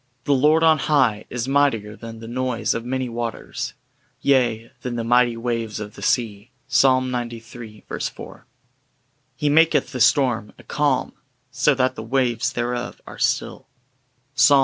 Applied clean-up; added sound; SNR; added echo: none; none; none; none.